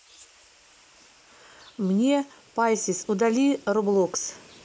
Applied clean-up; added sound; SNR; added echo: neural mask model Resemble Enhance denoiser.